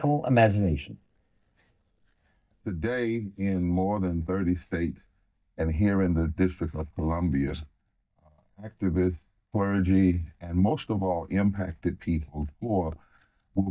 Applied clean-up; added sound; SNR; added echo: neural mask model DeepFilterNet 3.